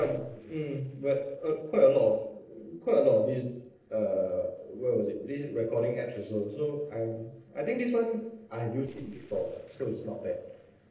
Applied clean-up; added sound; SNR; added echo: neural separator model SepFormer DNS4.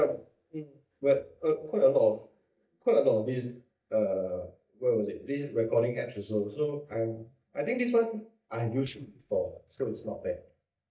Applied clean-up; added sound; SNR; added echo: neural mask model DeepFilterNet 3.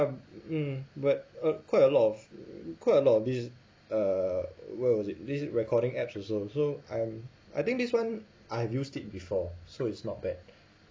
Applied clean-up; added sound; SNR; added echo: none; none; none; none.